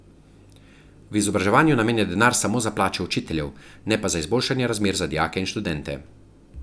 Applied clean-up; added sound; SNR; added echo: none; none; none; none.